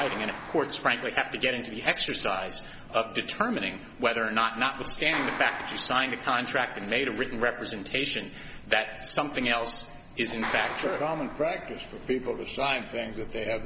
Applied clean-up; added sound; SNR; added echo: none; Clapping; 14 dB; none.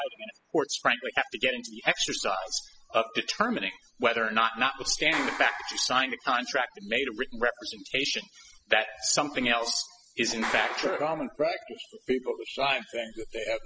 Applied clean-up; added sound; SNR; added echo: classical method spectral subtraction.